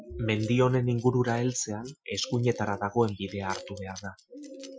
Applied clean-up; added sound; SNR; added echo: classical method Wiener filter.